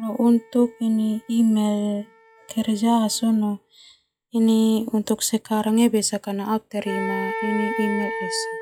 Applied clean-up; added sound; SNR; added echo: classical method log-MMSE.